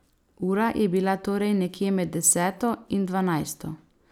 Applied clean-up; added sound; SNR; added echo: none; none; none; none.